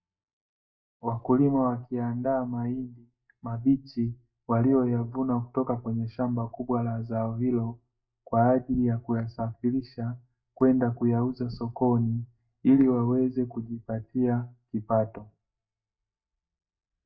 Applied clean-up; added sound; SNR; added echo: neural mask model DeepFilterNet 3.